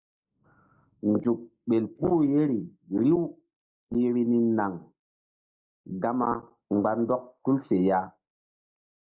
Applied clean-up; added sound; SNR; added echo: neural mask model Resemble Enhance denoiser.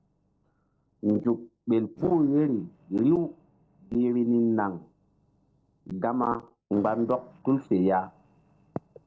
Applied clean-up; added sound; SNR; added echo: neural separator model SepFormer DNS4.